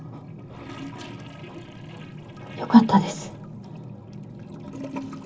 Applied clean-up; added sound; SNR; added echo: none; Toilet flush / Gurgling; 16 dB; reverberation time 0.4 s.